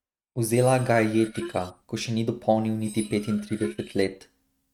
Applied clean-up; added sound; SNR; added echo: neural mask model RNNoise.